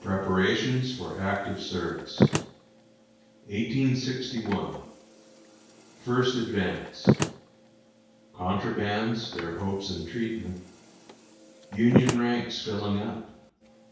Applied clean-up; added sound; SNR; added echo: none; Slam; 4 dB; reverberation time 0.6 s.